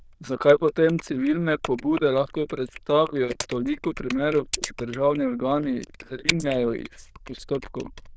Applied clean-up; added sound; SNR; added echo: neural diffusion model UNIVERSE++.